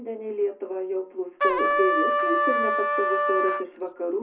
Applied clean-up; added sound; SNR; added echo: none; Trumpet; -4 dB; reverberation time 0.4 s.